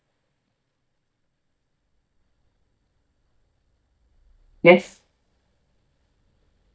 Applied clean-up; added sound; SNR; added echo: neural mask model DeepFilterNet 3.